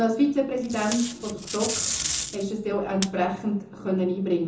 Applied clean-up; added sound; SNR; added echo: none; Packing tape, duct tape; 6 dB; reverberation time 0.6 s.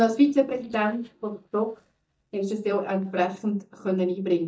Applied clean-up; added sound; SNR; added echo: neural mask model DeepFilterNet 3.